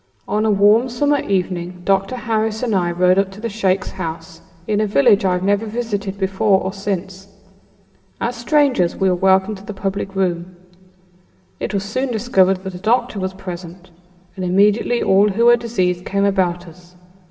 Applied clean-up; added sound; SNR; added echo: none; none; none; reverberation time 1.6 s.